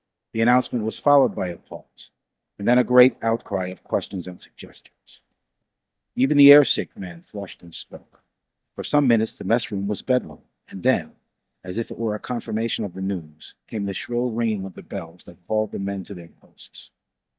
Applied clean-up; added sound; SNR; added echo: neural mask model DeepFilterNet 3.